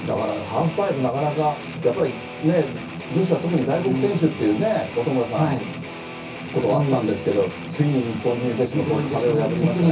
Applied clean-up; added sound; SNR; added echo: none; Guitar; 11 dB; reverberation time 0.3 s.